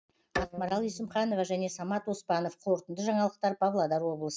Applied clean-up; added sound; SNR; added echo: neural mask model RNNoise.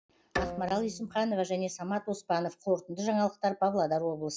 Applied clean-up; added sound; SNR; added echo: classical method log-MMSE.